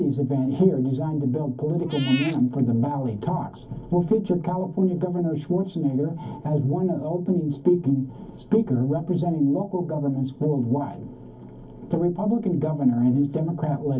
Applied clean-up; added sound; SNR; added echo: none; Meow / Purr; 17 dB; reverberation time 0.3 s.